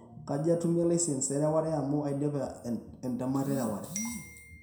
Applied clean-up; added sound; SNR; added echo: none; none; none; reverberation time 0.5 s.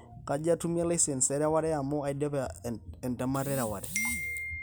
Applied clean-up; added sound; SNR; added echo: none; none; none; none.